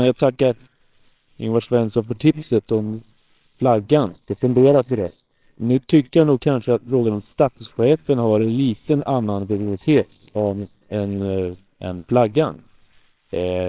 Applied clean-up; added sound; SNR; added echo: neural separator model SepFormer WHAMR!.